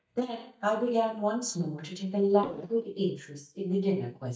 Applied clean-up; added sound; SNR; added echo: neural mask model DeepFilterNet 3.